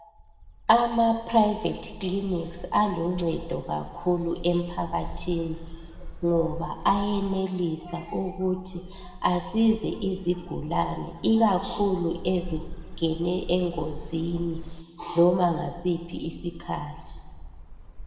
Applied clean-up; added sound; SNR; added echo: none; Bird; 12 dB; reverberation time 1.4 s.